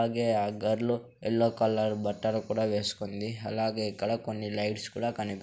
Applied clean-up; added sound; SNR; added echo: none; none; none; none.